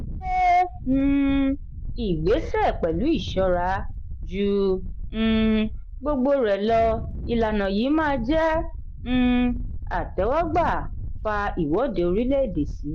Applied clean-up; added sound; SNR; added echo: none; Wind; 7 dB; none.